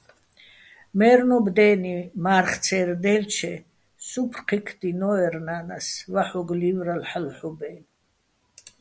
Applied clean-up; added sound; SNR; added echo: none; none; none; none.